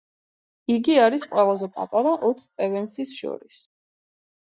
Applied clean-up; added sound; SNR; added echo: neural mask model DeepFilterNet 3.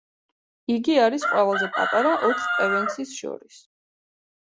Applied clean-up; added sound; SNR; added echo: none; Chicken, rooster; 1 dB; none.